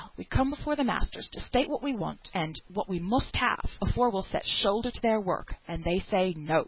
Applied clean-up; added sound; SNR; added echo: none; none; none; none.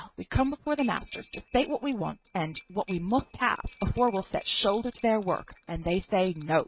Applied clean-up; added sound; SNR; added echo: neural mask model RNNoise.